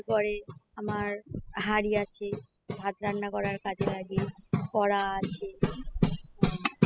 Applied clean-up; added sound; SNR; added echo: classical method spectral subtraction.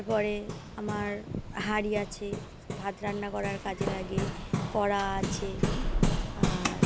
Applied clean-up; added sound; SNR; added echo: none; Hammer; -1 dB; none.